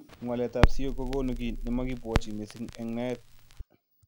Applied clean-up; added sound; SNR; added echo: none; Crackle; -5 dB; none.